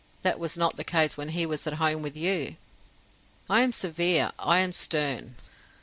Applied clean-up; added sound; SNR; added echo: none; none; none; none.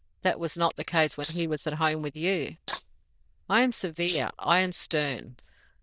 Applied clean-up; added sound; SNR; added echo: neural diffusion model UNIVERSE++.